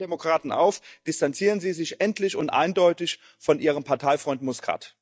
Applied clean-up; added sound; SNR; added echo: neural mask model DeepFilterNet 3.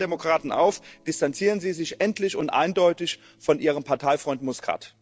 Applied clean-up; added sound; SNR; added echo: neural separator model SepFormer DNS4.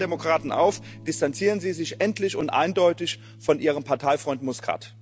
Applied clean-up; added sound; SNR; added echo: none; Electric guitar / Strum; 19 dB; none.